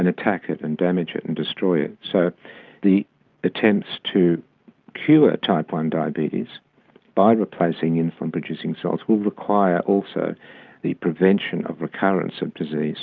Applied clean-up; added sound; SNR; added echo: none; none; none; none.